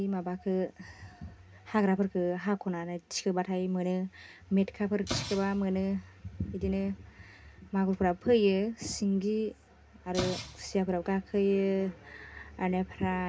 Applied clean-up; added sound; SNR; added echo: none; Explosion; 12 dB; reverberation time 0.3 s.